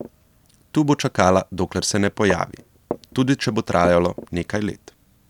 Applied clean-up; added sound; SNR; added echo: none; Walk, footsteps; 14 dB; none.